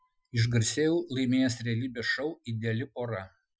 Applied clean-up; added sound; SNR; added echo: classical method Wiener filter.